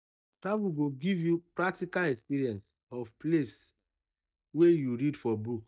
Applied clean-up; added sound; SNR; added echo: neural mask model DeepFilterNet 3.